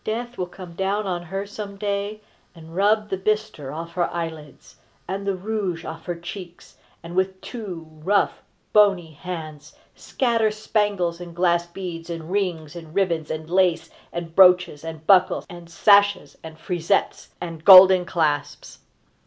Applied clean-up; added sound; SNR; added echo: none; none; none; none.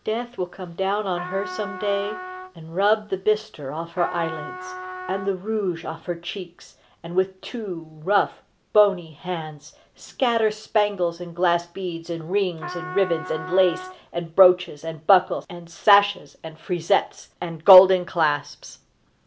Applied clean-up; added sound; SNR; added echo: none; Trumpet; 12 dB; none.